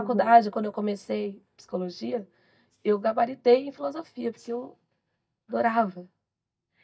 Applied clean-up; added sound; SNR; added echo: neural mask model DeepFilterNet 3.